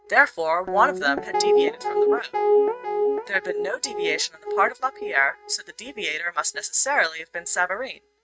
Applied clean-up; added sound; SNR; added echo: neural mask model RNNoise.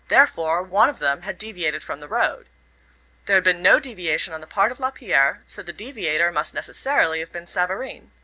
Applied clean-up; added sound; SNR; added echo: none; none; none; none.